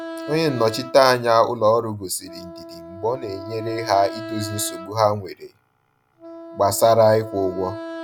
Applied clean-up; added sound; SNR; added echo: none; Wind instrument, woodwind instrument; 14 dB; none.